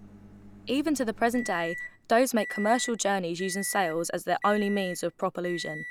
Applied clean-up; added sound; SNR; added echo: none; Microwave oven; 13 dB; none.